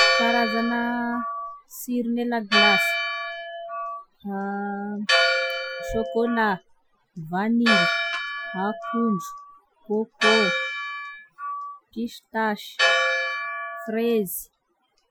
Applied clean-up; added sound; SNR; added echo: classical method Wiener filter.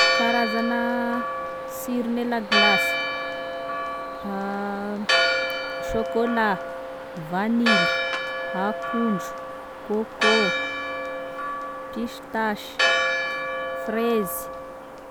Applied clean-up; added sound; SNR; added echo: none; Church bell; -2 dB; none.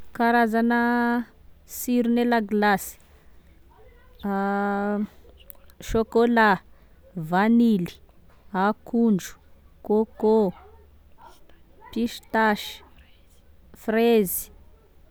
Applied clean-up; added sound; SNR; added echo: none; none; none; none.